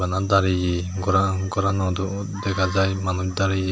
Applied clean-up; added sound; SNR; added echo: none; none; none; none.